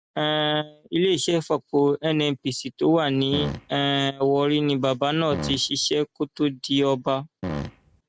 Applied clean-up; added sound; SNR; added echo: none; Fart; 8 dB; none.